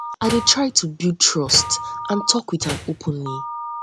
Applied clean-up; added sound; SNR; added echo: none; Slam + Telephone; 9 dB; none.